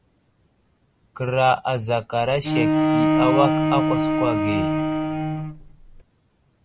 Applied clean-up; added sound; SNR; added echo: none; Bowed string instrument; -5 dB; none.